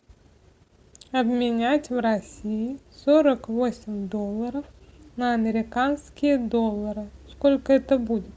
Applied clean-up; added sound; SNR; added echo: none; none; none; none.